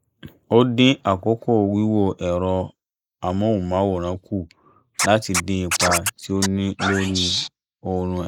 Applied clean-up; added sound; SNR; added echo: neural mask model Resemble Enhance denoiser.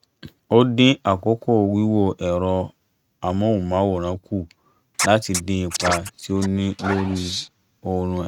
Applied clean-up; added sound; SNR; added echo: neural mask model RNNoise.